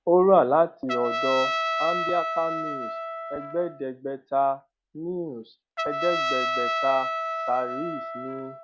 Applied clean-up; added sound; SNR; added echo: none; Trumpet; 4 dB; none.